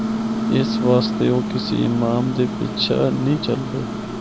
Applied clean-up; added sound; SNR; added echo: none; Microwave oven; 3 dB; none.